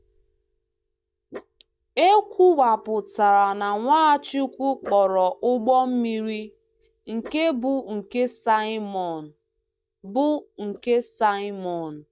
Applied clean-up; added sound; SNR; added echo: neural mask model DeepFilterNet 3.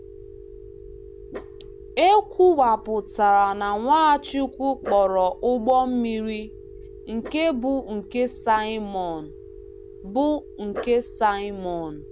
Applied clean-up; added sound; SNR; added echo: none; Telephone + Dog; 16 dB; none.